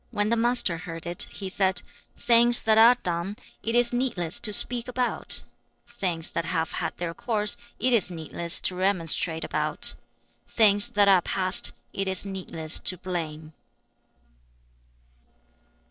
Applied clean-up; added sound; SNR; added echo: neural separator model SepFormer DNS4.